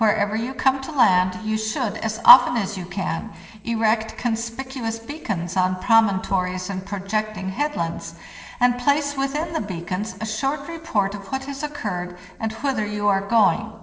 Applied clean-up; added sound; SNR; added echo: neural separator model SepFormer DNS4.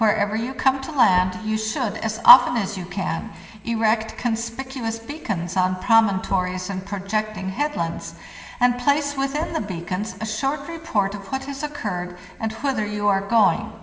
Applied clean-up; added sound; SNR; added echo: none; Knock / Wood; 19 dB; reverberation time 2.2 s.